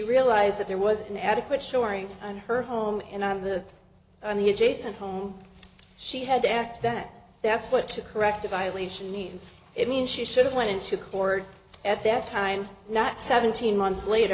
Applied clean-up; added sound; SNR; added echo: none; none; none; none.